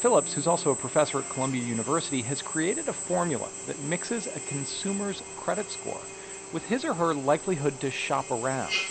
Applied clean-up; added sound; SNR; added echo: none; Drill; 5 dB; none.